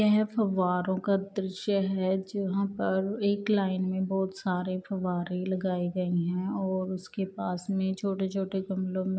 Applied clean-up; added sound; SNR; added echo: none; none; none; none.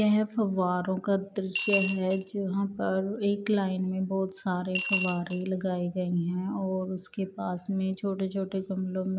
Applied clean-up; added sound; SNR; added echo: none; Coin (dropping) / Glass; 3 dB; none.